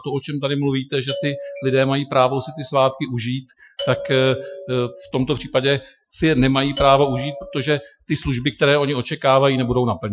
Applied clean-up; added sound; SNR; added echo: classical method Wiener filter.